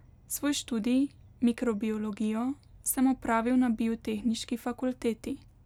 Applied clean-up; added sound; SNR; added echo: none; none; none; none.